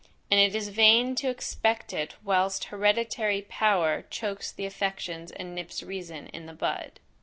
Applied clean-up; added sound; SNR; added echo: none; none; none; none.